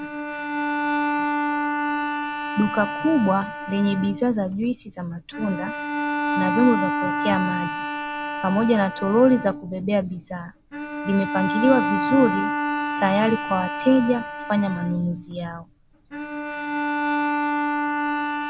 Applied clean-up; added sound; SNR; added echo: none; Bowed string instrument; 3 dB; none.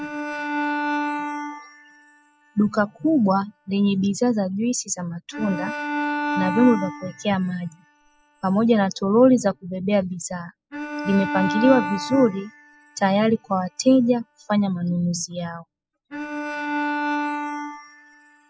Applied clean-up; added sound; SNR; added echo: classical method spectral subtraction.